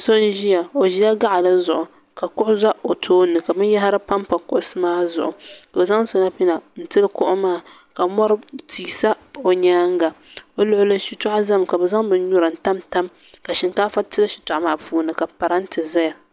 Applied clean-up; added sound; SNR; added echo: none; none; none; none.